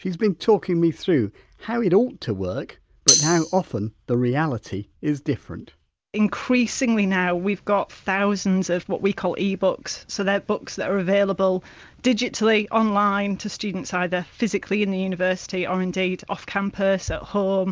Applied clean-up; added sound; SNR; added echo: none; Tambourine; -3 dB; none.